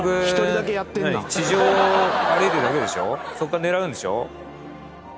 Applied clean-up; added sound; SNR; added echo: none; none; none; none.